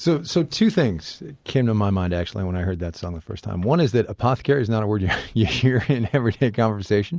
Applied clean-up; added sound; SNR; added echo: none; none; none; none.